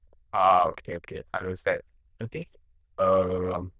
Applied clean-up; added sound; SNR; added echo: neural diffusion model UNIVERSE++.